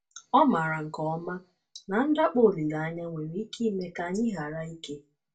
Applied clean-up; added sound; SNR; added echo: none; none; none; reverberation time 0.2 s.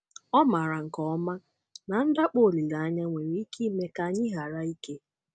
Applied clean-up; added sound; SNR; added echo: none; none; none; none.